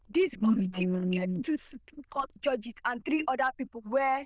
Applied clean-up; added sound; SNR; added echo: neural diffusion model UNIVERSE++.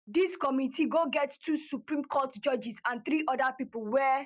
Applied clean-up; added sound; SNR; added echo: none; none; none; none.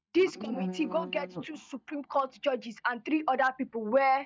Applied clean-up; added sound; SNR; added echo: neural mask model DeepFilterNet 3.